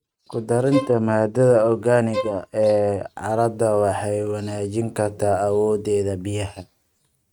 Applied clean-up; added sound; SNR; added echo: neural mask model RNNoise.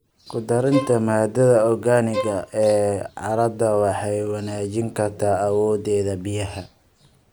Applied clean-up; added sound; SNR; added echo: none; Bowed string instrument; 11 dB; none.